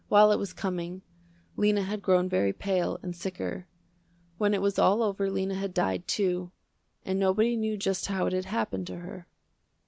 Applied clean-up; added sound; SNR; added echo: none; none; none; none.